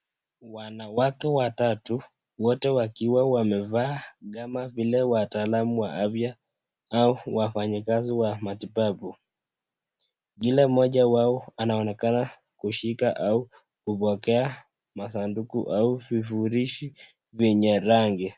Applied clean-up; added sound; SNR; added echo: none; none; none; none.